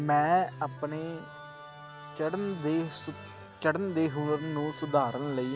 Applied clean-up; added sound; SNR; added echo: none; Musical instrument; 15 dB; none.